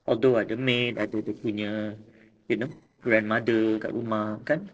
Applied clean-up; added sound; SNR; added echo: neural separator model SepFormer DNS4.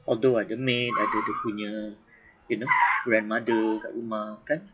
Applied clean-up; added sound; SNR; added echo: classical method WPE with log-MMSE.